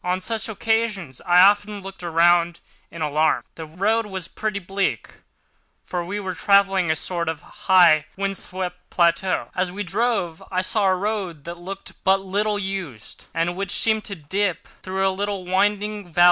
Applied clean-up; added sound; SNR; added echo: none; none; none; none.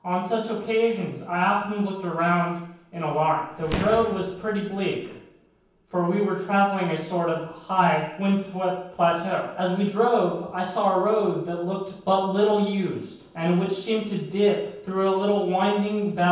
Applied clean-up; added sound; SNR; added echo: none; Fireworks; 11 dB; reverberation time 0.9 s.